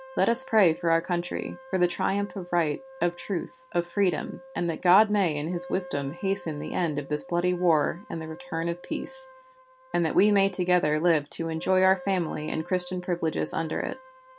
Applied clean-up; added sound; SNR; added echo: none; Wind instrument, woodwind instrument; 20 dB; none.